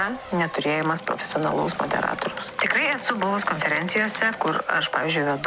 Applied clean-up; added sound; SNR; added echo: none; Race car, auto racing + Typing; 13 dB; none.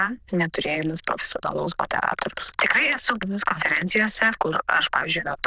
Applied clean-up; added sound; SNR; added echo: neural diffusion model UNIVERSE++.